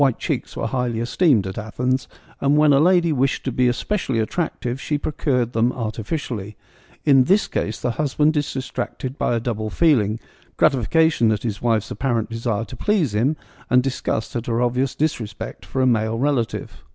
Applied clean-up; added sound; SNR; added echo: none; none; none; none.